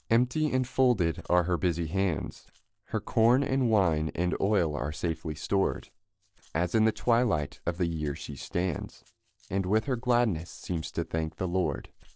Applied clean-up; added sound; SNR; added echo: neural separator model SepFormer DNS4.